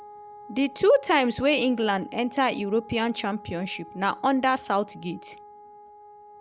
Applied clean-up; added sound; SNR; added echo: none; Wind instrument, woodwind instrument; 19 dB; none.